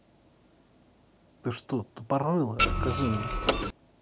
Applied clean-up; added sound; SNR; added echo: none; Printer; -5 dB; none.